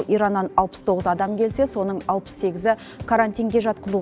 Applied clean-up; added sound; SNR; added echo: none; none; none; none.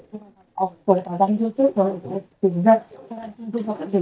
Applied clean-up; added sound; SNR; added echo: neural mask model DeepFilterNet 3.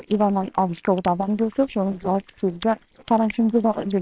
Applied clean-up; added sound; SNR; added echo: neural separator model SepFormer WHAMR!.